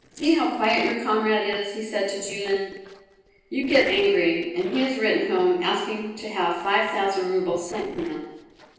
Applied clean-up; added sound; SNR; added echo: neural separator model SepFormer DNS4.